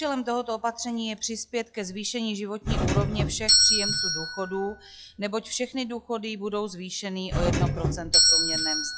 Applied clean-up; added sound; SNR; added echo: classical method log-MMSE.